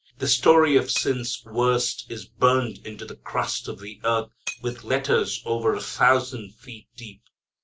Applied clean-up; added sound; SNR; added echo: none; Shatter; 20 dB; none.